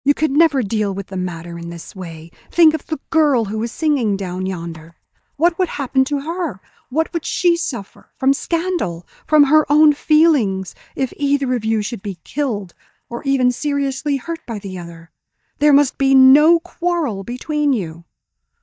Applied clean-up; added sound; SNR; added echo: neural mask model DeepFilterNet 3.